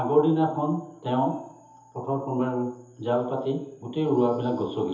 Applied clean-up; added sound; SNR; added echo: none; none; none; reverberation time 0.8 s.